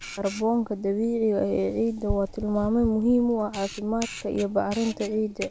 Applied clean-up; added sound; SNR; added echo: none; Camera; 13 dB; none.